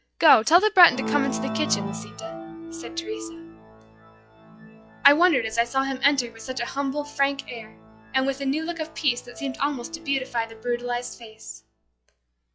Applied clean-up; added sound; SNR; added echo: classical method log-MMSE.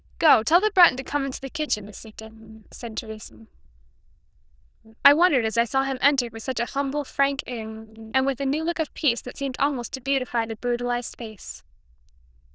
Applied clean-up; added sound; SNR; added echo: neural diffusion model UNIVERSE++.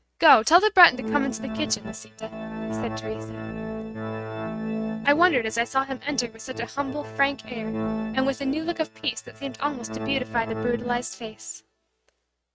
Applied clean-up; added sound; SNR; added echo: neural mask model RNNoise.